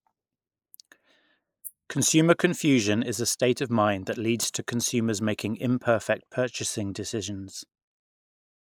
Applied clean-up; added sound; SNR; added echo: neural mask model Resemble Enhance denoiser.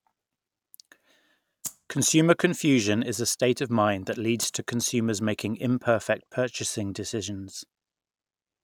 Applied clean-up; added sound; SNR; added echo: none; Rattle (instrument); 13 dB; none.